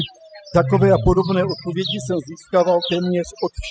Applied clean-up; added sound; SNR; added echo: classical method spectral subtraction.